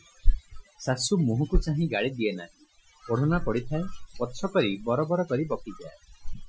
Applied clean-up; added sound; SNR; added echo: classical method Wiener filter.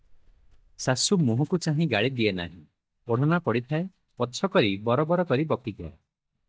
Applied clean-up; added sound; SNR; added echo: neural mask model DeepFilterNet 3.